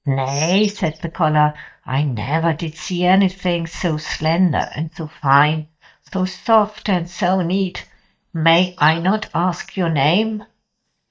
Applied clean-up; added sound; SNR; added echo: neural mask model DeepFilterNet 3.